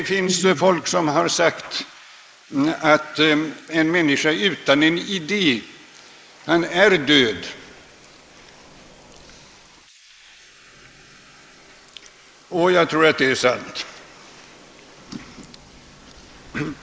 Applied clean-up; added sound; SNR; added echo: neural mask model Resemble Enhance denoiser.